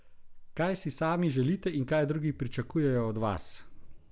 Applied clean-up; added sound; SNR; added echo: none; none; none; none.